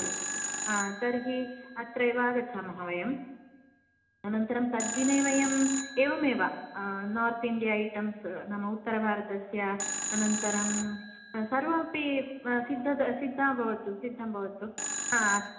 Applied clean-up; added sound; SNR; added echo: none; Telephone; 8 dB; reverberation time 0.8 s.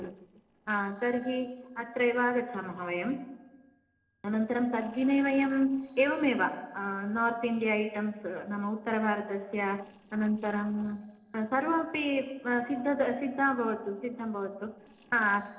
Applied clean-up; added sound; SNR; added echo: neural separator model SepFormer DNS4.